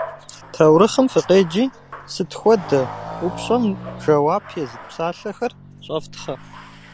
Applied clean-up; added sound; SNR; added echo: none; Bathtub (filling or washing) + Motorcycle; 15 dB; none.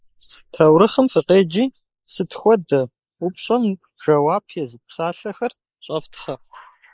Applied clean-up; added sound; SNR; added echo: neural mask model Resemble Enhance denoiser.